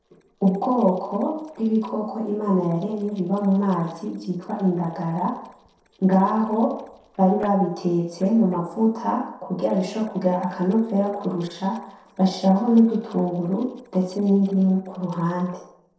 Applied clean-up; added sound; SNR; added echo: neural separator model SepFormer DNS4.